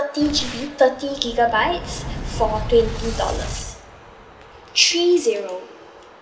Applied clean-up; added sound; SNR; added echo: none; Boom; 10 dB; none.